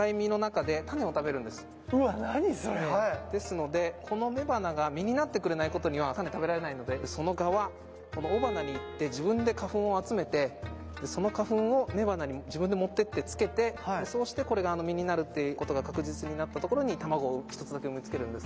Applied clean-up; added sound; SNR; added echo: none; Bowed string instrument; 13 dB; none.